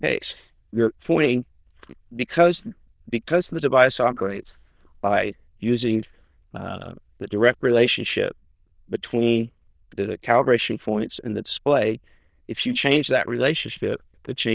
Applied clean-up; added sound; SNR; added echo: neural diffusion model UNIVERSE++.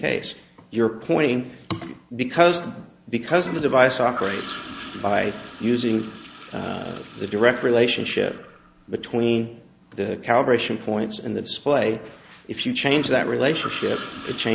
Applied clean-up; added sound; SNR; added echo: none; Toilet flush / Gurgling; 16 dB; none.